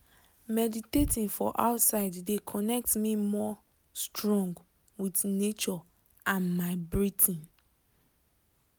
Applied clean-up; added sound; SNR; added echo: none; none; none; none.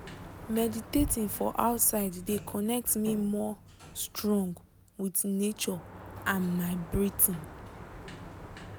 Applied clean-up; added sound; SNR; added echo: none; Sliding door; 15 dB; none.